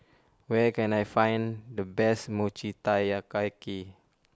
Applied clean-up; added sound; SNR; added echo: none; none; none; none.